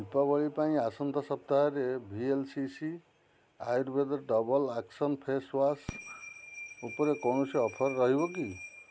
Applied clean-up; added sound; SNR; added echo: none; Fireworks; 19 dB; none.